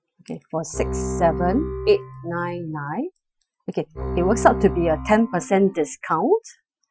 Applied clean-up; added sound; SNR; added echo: classical method Wiener filter.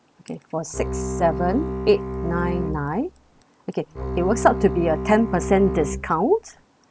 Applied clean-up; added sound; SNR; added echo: none; Bowed string instrument; 5 dB; none.